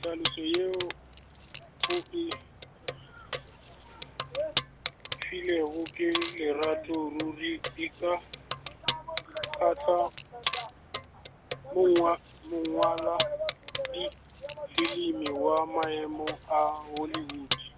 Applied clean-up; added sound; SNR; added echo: none; Keys jangling; 8 dB; none.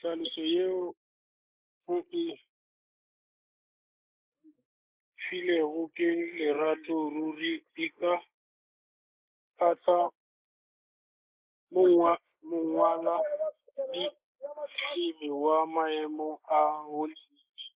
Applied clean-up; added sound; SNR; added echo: neural mask model Resemble Enhance denoiser.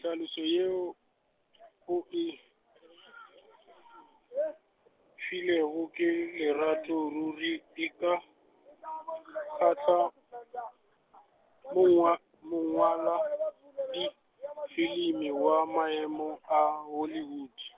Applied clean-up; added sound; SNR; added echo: none; none; none; none.